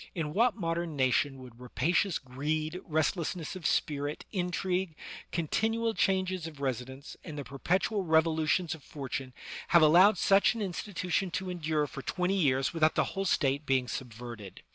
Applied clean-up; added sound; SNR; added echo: none; none; none; none.